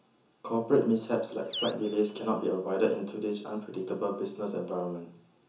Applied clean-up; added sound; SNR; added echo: none; Animal; 13 dB; reverberation time 0.7 s.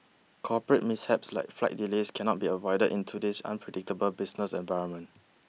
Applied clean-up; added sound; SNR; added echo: none; none; none; none.